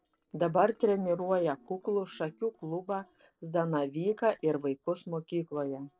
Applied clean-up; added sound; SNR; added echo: neural separator model SepFormer DNS4.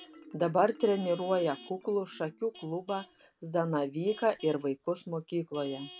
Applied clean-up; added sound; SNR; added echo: none; Vehicle horn, car horn, honking / Truck + Marimba, xylophone; 20 dB; none.